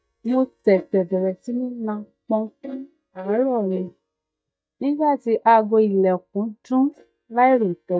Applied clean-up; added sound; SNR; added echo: neural mask model DeepFilterNet 3.